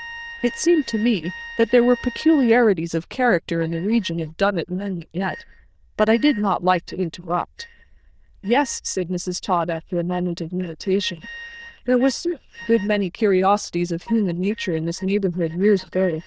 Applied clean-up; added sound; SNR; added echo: neural diffusion model UNIVERSE++.